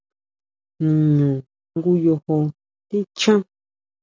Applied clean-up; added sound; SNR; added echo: none; none; none; none.